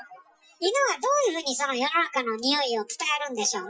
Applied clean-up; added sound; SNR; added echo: classical method Wiener filter.